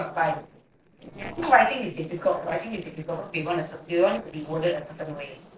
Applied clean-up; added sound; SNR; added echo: neural separator model SepFormer DNS4.